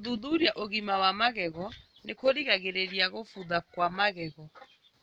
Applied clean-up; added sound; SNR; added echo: none; none; none; none.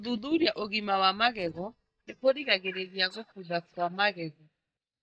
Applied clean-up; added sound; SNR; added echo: neural mask model DeepFilterNet 3.